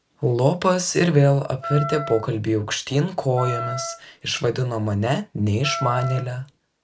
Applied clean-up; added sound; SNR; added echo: none; Wind instrument, woodwind instrument; 10 dB; none.